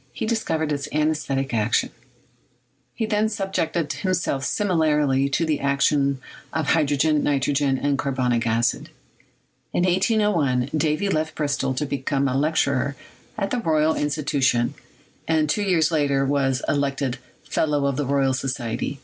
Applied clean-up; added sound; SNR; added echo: none; none; none; none.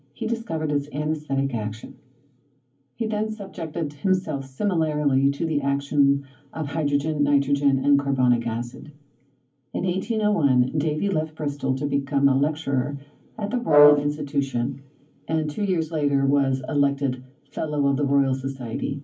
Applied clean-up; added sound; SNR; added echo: none; Brass instrument; -1 dB; reverberation time 0.3 s.